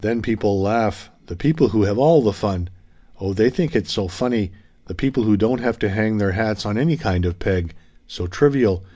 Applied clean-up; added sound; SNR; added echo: none; none; none; none.